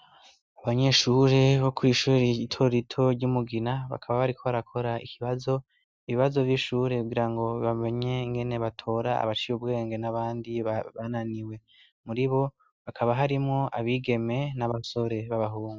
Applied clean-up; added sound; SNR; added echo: none; none; none; none.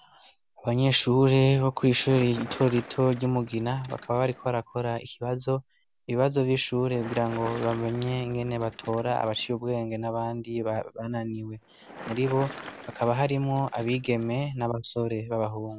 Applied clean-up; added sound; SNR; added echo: none; Bicycle; 19 dB; none.